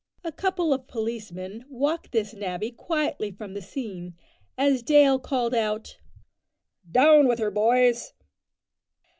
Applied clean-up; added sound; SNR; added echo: none; none; none; none.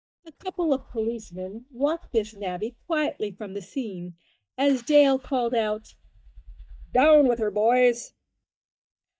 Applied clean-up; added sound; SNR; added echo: neural mask model DeepFilterNet 3.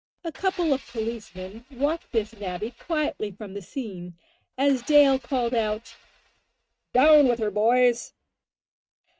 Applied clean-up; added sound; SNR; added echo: neural mask model RNNoise.